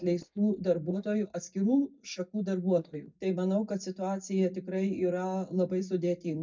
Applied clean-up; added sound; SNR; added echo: neural mask model DeepFilterNet 3.